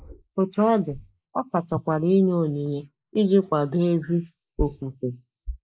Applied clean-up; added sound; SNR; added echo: neural mask model Resemble Enhance denoiser.